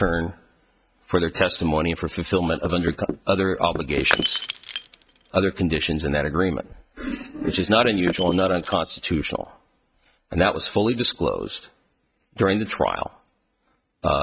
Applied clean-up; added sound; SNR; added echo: neural mask model RNNoise.